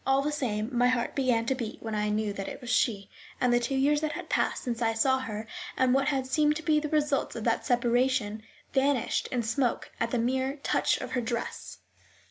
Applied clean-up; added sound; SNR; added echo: none; none; none; none.